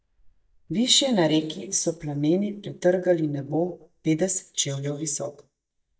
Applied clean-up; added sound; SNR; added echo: neural mask model DeepFilterNet 3.